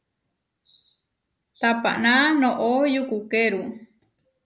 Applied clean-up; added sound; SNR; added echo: none; none; none; none.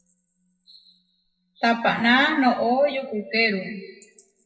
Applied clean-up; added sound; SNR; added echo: classical method WPE with log-MMSE.